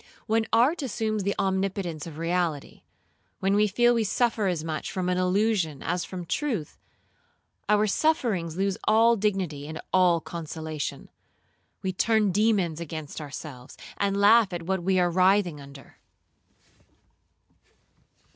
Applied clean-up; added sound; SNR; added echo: none; none; none; none.